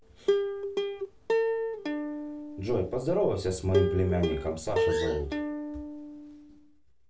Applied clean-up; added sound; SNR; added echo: none; Plucked string instrument; -1 dB; reverberation time 0.2 s.